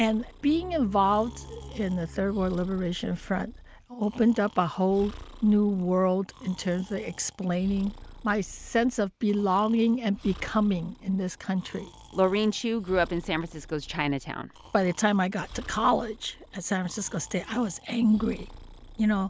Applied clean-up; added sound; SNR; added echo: none; Breathing + Bowed string instrument; 18 dB; none.